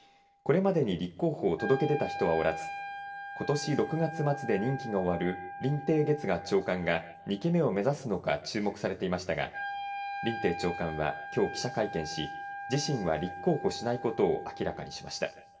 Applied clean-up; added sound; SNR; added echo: none; Wind instrument, woodwind instrument; 11 dB; reverberation time 0.8 s.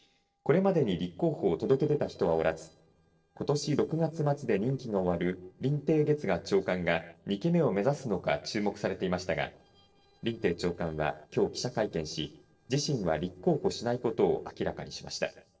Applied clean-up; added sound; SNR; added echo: neural separator model SepFormer DNS4.